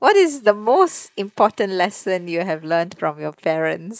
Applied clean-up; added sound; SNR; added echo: neural mask model Resemble Enhance denoiser.